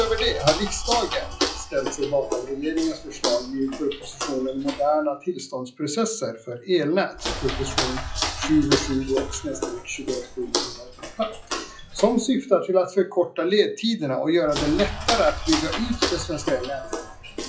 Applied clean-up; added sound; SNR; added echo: classical method WPE with log-MMSE.